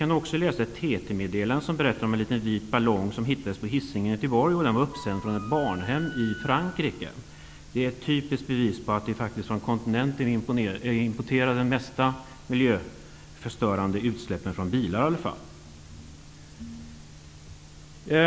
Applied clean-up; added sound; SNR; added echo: none; Wind instrument, woodwind instrument; 15 dB; none.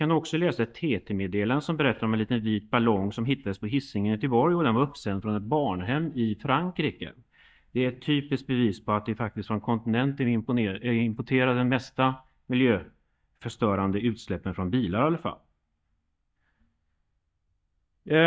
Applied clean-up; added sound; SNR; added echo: neural mask model DeepFilterNet 3.